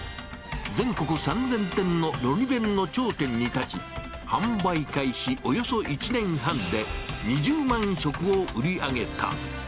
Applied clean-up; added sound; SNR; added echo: none; Typing; 12 dB; none.